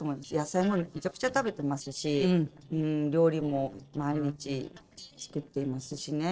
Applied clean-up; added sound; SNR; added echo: neural separator model SepFormer DNS4.